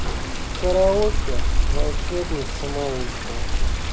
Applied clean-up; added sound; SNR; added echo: none; Water; -5 dB; none.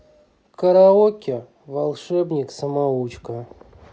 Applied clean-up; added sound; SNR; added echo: none; none; none; none.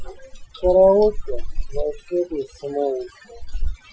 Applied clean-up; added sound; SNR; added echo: classical method Wiener filter.